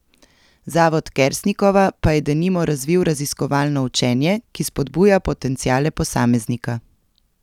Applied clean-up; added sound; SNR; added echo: none; none; none; none.